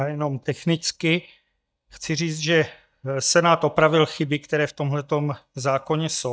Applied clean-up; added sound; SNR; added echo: neural mask model DeepFilterNet 3.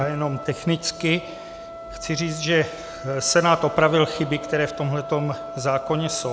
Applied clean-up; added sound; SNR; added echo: none; Wind instrument, woodwind instrument; 13 dB; none.